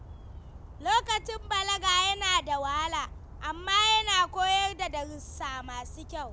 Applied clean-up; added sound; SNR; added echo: none; Bird vocalization, bird call, bird song; 14 dB; none.